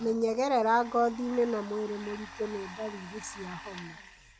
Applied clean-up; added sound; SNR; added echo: none; Domestic sounds, home sounds; 16 dB; none.